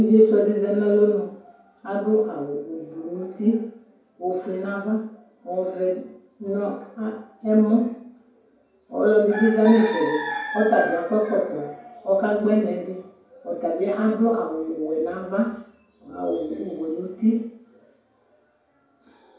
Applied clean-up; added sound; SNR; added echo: none; none; none; reverberation time 0.5 s.